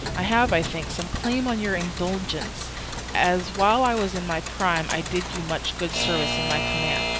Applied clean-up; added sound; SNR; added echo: none; Rain + Alarm / Clock; 5 dB; none.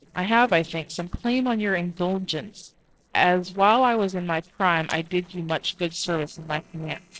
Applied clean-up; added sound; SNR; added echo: neural separator model SepFormer DNS4.